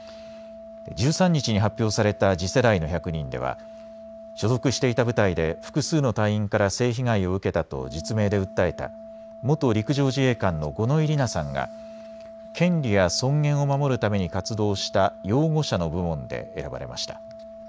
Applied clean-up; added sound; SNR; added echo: none; Organ; 17 dB; none.